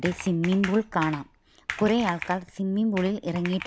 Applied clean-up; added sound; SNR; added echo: none; Computer keyboard; 12 dB; none.